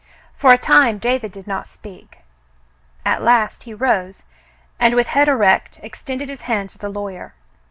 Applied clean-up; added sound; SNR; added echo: none; none; none; none.